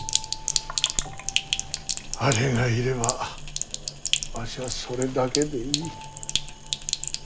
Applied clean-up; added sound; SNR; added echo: none; Sink (filling or washing); 0 dB; none.